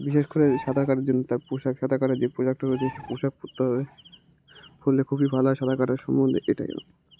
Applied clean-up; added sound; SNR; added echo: none; Bird; 13 dB; none.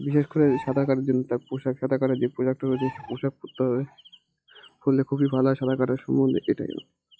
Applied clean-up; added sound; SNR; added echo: classical method log-MMSE.